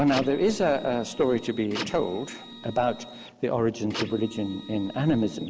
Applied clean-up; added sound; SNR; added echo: none; Printer; 13 dB; none.